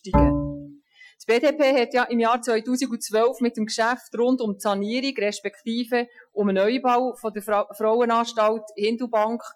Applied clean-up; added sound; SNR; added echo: classical method Wiener filter.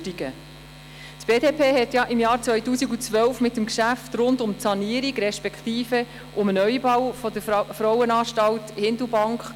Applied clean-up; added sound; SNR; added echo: none; none; none; none.